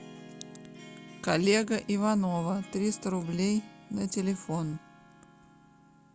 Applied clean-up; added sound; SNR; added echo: none; Harp + Piano; 19 dB; none.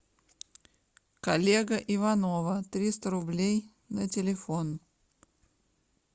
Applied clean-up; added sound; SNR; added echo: none; none; none; none.